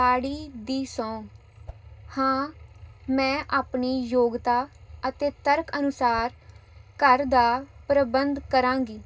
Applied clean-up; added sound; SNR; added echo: none; Whoosh, swoosh, swish; 18 dB; reverberation time 0.2 s.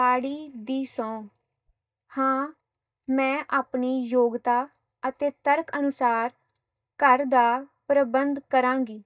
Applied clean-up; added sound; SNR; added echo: neural mask model DeepFilterNet 3.